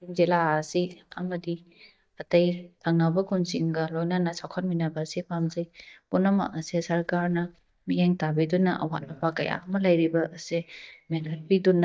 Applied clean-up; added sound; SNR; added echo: neural mask model DeepFilterNet 3.